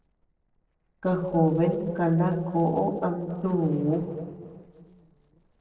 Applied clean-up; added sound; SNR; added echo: neural separator model SepFormer DNS4.